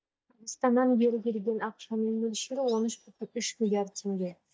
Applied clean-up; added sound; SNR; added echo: neural mask model DeepFilterNet 3.